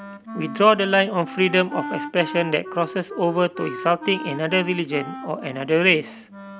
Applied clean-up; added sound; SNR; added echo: none; Wind instrument, woodwind instrument; 12 dB; none.